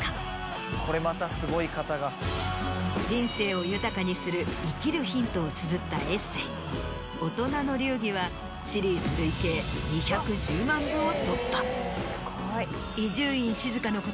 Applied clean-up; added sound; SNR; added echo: none; Trickle, dribble / Water tap, faucet / Music; 17 dB; none.